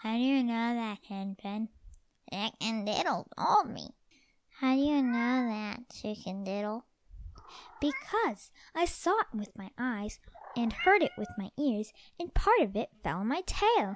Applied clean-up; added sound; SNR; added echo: none; Meow; 19 dB; none.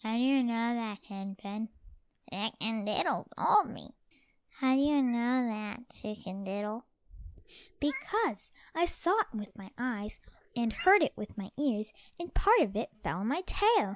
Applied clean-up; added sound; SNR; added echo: neural mask model Resemble Enhance denoiser.